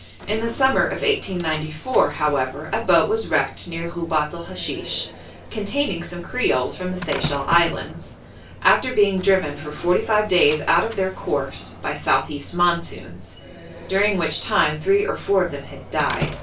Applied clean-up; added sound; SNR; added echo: none; Slam; 14 dB; reverberation time 0.2 s.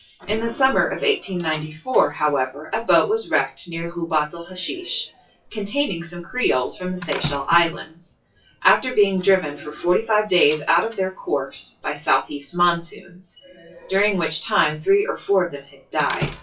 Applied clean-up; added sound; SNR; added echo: classical method WPE with log-MMSE.